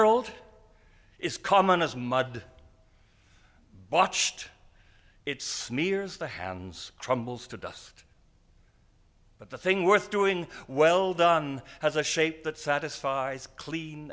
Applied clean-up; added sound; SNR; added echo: none; none; none; none.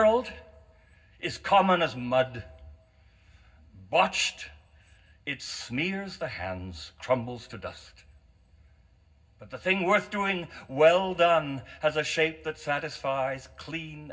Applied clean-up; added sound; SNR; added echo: none; none; none; reverberation time 0.4 s.